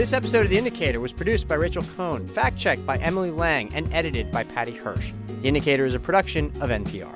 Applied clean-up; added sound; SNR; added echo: none; none; none; none.